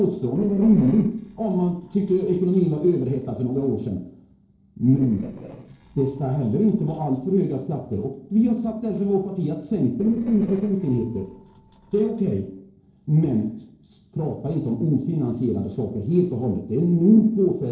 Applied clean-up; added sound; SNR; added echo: neural separator model SepFormer DNS4.